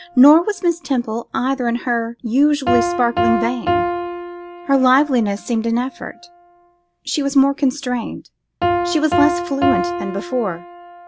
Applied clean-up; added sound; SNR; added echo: none; Piano; 5 dB; none.